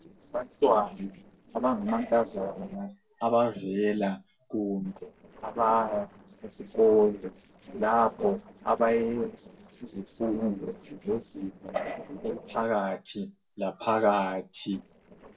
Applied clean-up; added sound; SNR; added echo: neural separator model SepFormer DNS4.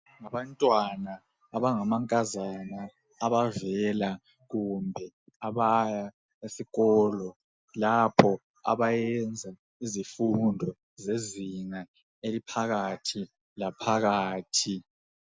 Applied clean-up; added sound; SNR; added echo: none; none; none; none.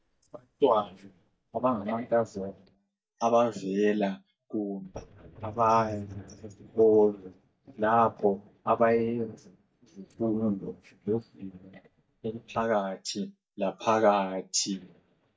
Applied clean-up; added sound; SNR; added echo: neural mask model DeepFilterNet 3.